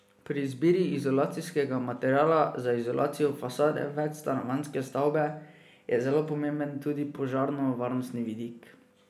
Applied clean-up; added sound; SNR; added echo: none; none; none; none.